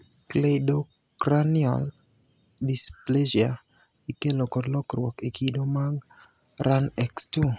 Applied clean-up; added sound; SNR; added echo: none; none; none; none.